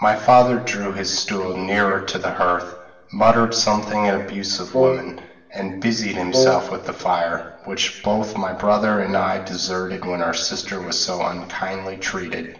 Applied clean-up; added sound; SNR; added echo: none; Wind instrument, woodwind instrument; -1 dB; reverberation time 0.9 s.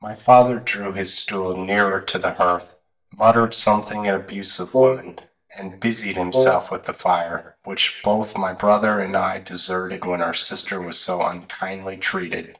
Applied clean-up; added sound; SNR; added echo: neural mask model DeepFilterNet 3.